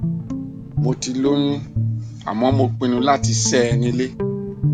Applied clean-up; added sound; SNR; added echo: none; Guitar; 1 dB; none.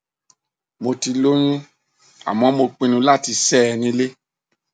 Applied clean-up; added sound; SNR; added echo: none; none; none; none.